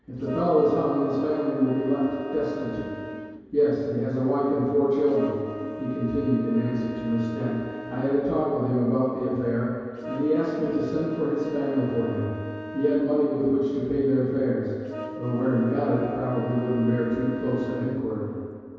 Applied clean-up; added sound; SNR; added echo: none; Wind instrument, woodwind instrument; 13 dB; reverberation time 2.2 s.